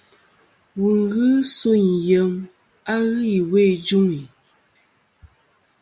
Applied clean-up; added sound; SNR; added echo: none; none; none; none.